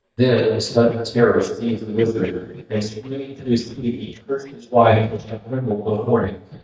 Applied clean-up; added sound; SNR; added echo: neural mask model DeepFilterNet 3.